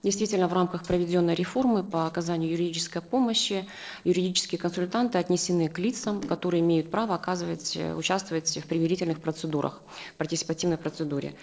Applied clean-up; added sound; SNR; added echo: neural separator model SepFormer DNS4.